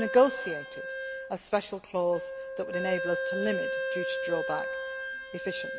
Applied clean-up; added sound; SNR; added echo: none; Wind instrument, woodwind instrument; 3 dB; none.